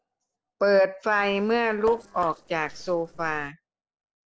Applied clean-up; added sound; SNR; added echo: neural separator model SepFormer DNS4.